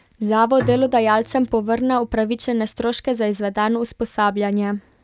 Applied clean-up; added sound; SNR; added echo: none; Bowed string instrument; 17 dB; none.